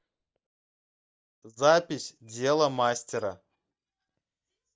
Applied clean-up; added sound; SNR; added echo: neural mask model DeepFilterNet 3.